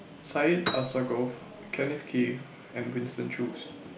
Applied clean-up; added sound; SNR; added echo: none; Piano; 5 dB; none.